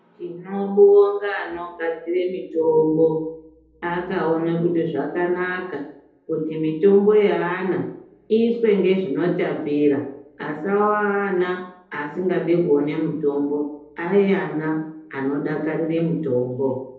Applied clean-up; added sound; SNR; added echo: none; none; none; reverberation time 2.0 s.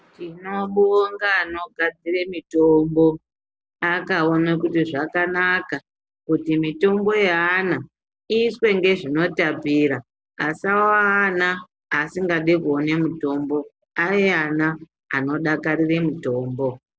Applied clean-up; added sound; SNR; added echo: none; none; none; none.